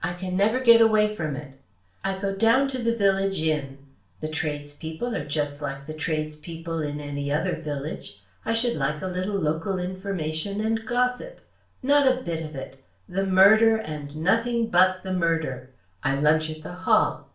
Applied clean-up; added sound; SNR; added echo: none; none; none; reverberation time 0.4 s.